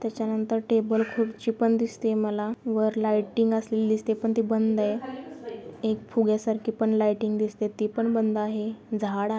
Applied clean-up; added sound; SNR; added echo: none; none; none; none.